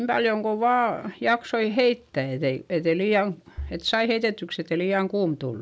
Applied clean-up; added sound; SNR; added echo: none; none; none; none.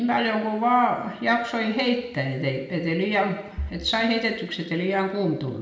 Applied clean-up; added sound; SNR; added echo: none; none; none; reverberation time 0.9 s.